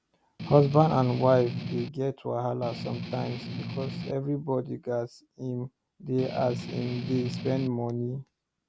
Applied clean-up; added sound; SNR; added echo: none; Strum; 7 dB; none.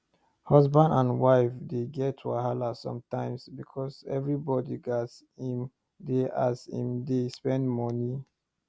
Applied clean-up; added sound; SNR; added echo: none; none; none; none.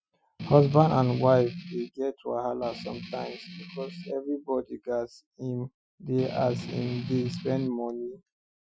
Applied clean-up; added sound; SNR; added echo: classical method Wiener filter.